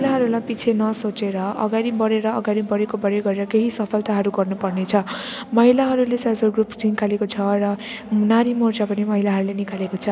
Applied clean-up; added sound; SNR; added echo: none; none; none; none.